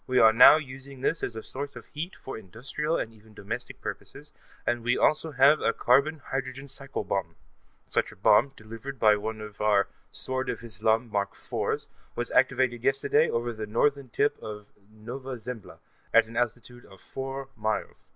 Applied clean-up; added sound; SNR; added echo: none; none; none; none.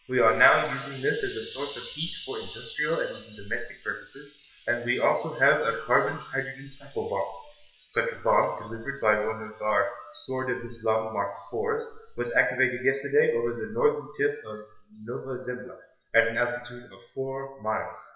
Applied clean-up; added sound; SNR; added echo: classical method WPE with log-MMSE.